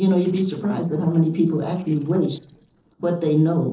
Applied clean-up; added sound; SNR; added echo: neural separator model SepFormer DNS4.